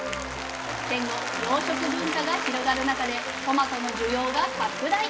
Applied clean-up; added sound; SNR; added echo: none; Applause; 4 dB; reverberation time 2.5 s.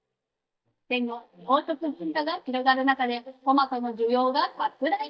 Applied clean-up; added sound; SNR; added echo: neural mask model DeepFilterNet 3.